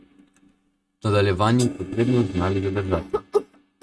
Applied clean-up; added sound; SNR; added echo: neural mask model RNNoise.